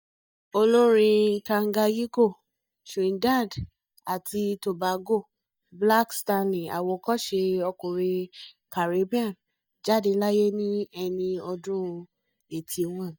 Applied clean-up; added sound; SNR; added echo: neural mask model DeepFilterNet 3.